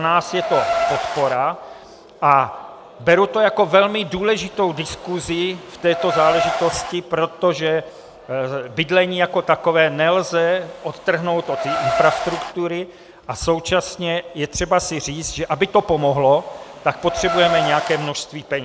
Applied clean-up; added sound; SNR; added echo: none; Car; 8 dB; none.